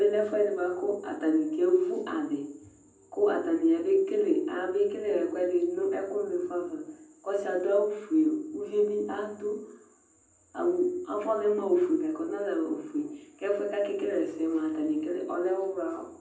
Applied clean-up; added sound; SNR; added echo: none; none; none; reverberation time 0.6 s.